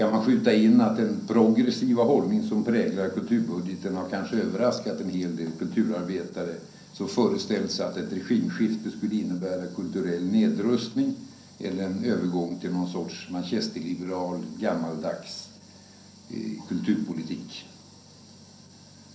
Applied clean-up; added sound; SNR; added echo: none; none; none; reverberation time 0.6 s.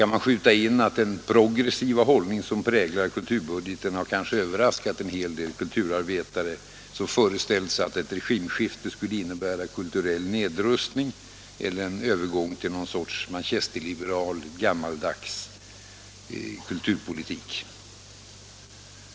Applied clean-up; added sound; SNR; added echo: none; none; none; none.